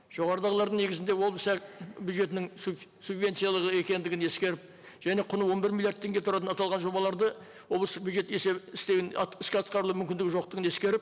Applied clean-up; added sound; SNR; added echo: none; Coin (dropping); 14 dB; none.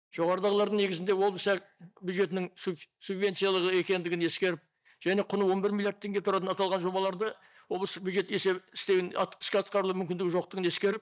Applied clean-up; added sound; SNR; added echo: neural mask model DeepFilterNet 3.